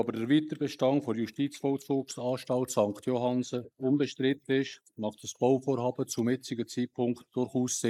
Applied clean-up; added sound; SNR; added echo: neural mask model Resemble Enhance denoiser.